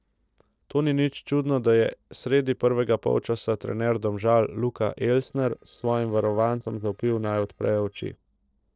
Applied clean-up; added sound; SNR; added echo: neural separator model SepFormer DNS4.